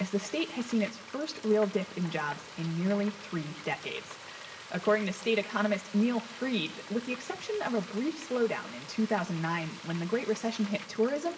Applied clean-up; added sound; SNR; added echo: none; Frying (food); 14 dB; reverberation time 2.0 s.